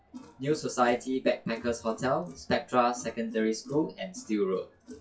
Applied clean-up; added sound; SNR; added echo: classical method WPE with log-MMSE.